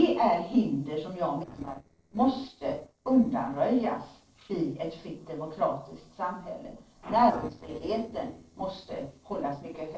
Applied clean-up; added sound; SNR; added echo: neural separator model SepFormer DNS4.